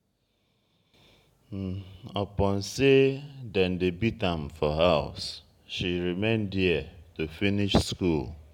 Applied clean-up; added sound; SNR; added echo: none; none; none; none.